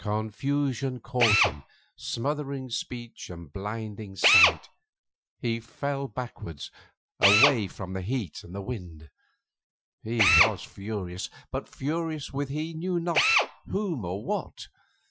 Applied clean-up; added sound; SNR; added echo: classical method Wiener filter.